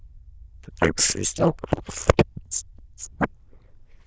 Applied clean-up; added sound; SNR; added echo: neural diffusion model UNIVERSE++.